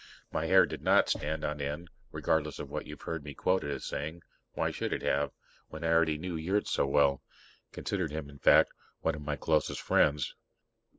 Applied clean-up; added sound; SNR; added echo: none; none; none; none.